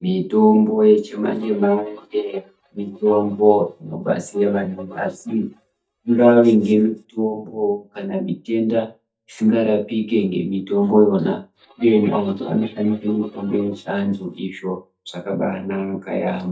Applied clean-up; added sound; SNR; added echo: neural mask model DeepFilterNet 3.